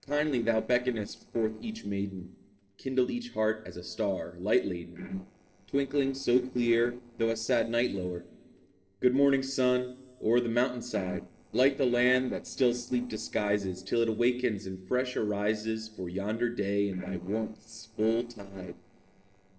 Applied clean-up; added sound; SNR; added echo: neural separator model SepFormer DNS4.